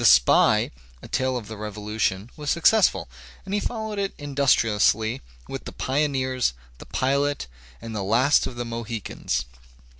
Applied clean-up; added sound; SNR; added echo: none; none; none; none.